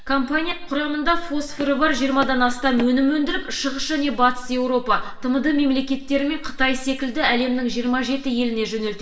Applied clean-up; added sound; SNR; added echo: none; Run; 16 dB; reverberation time 0.7 s.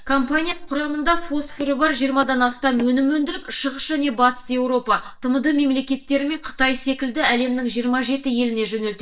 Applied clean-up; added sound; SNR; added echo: neural mask model DeepFilterNet 3.